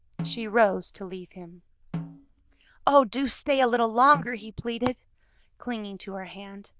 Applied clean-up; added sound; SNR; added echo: neural diffusion model UNIVERSE++.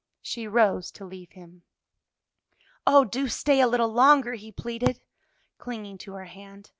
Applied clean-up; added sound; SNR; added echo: none; none; none; none.